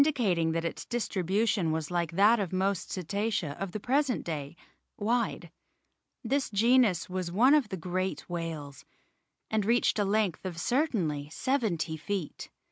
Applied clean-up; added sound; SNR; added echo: none; none; none; none.